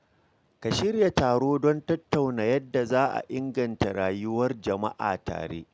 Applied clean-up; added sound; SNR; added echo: none; none; none; none.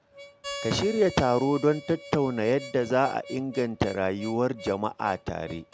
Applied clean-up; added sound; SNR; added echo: none; Harmonica; 16 dB; none.